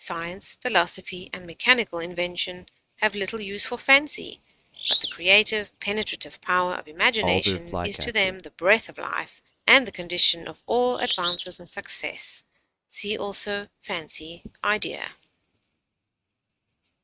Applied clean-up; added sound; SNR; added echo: neural mask model RNNoise.